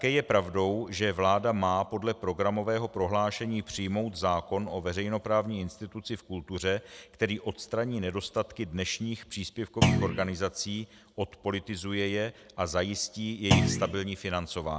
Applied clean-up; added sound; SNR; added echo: none; Thump, thud; -4 dB; none.